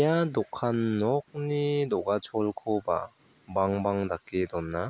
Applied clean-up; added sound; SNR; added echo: none; none; none; none.